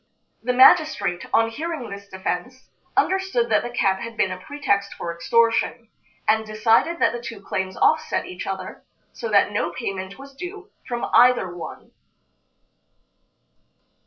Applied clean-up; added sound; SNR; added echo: none; none; none; none.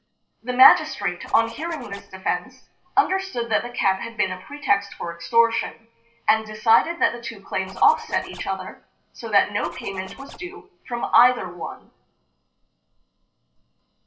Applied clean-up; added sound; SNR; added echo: neural separator model SepFormer DNS4.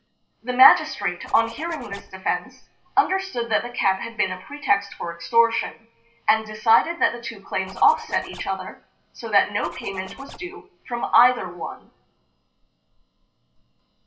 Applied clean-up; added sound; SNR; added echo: none; Zipper (clothing); 19 dB; reverberation time 0.5 s.